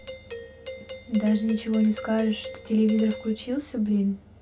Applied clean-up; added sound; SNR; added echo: none; Doorbell; 14 dB; reverberation time 0.2 s.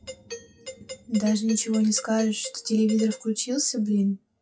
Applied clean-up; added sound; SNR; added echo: classical method WPE with log-MMSE.